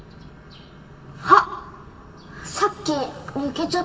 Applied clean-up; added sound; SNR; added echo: none; none; none; reverberation time 1.4 s.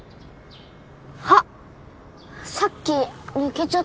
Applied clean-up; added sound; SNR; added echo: none; none; none; none.